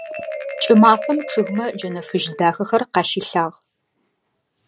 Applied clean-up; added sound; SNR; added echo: none; Marimba, xylophone; 12 dB; none.